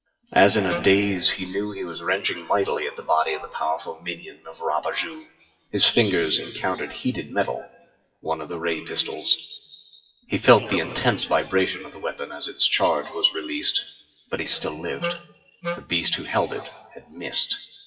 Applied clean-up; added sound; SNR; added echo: classical method WPE with log-MMSE.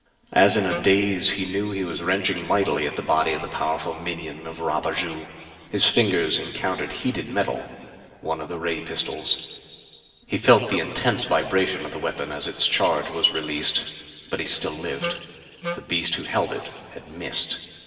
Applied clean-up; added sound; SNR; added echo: none; Wind instrument, woodwind instrument; 9 dB; reverberation time 2.3 s.